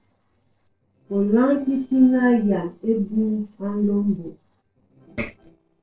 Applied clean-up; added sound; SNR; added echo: neural separator model SepFormer DNS4.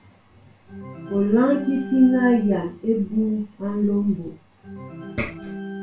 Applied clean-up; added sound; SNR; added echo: none; Organ; 15 dB; reverberation time 0.3 s.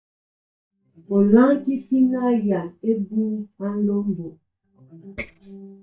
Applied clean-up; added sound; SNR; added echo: neural mask model DeepFilterNet 3.